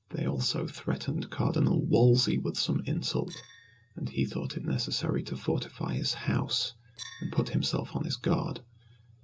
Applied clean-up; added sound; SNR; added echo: neural separator model SepFormer DNS4.